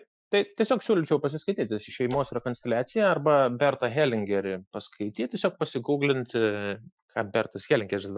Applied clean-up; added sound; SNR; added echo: classical method Wiener filter.